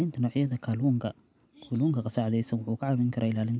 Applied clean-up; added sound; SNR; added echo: none; none; none; none.